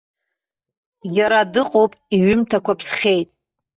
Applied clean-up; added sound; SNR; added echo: neural mask model DeepFilterNet 3.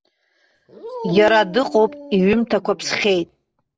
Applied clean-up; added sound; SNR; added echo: none; Dog; 14 dB; none.